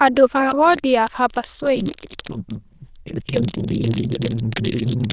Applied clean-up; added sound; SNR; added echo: neural diffusion model UNIVERSE++.